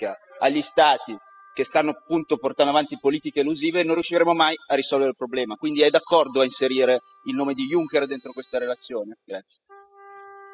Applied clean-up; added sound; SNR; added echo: classical method spectral subtraction.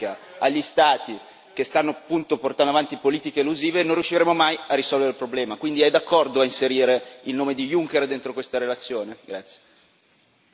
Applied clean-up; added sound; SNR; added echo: none; none; none; none.